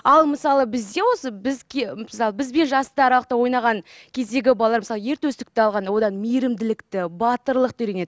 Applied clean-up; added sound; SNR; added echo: none; none; none; none.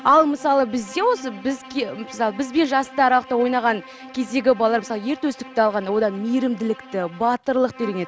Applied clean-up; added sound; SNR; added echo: none; Bowed string instrument; 19 dB; none.